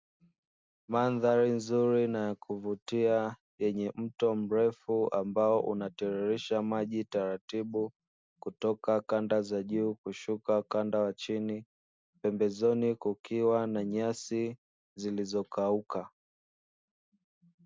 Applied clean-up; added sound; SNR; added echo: none; none; none; none.